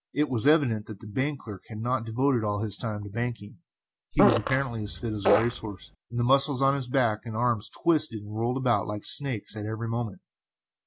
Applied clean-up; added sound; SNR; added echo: none; Fart; -1 dB; none.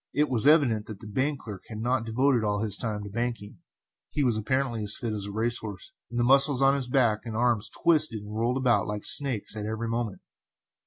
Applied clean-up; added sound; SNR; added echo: none; none; none; none.